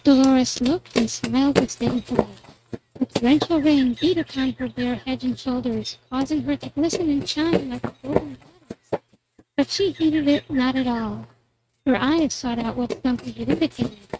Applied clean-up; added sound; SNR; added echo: neural mask model RNNoise.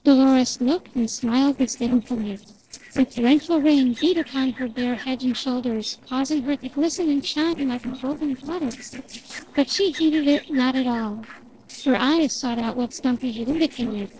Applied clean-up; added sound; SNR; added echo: neural separator model SepFormer DNS4.